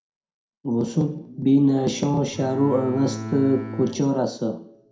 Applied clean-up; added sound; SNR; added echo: none; Bowed string instrument; 10 dB; reverberation time 0.4 s.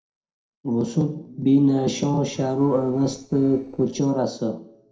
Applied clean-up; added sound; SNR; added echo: neural separator model SepFormer DNS4.